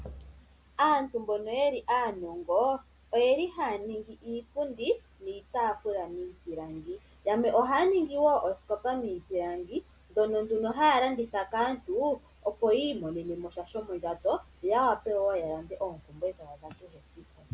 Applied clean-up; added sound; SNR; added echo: none; none; none; none.